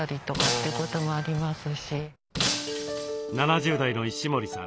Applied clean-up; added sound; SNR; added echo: none; Shatter; 5 dB; none.